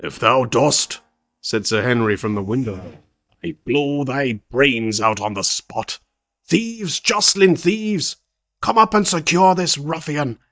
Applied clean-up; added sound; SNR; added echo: neural mask model DeepFilterNet 3.